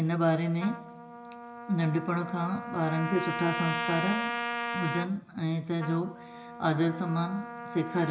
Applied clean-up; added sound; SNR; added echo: none; Trumpet; 7 dB; reverberation time 1.4 s.